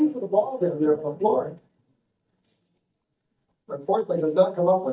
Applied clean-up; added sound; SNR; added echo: neural mask model DeepFilterNet 3.